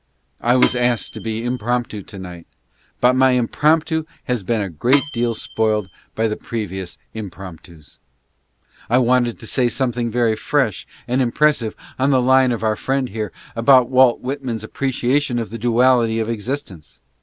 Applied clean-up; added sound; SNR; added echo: none; Microwave oven / Bell; 8 dB; none.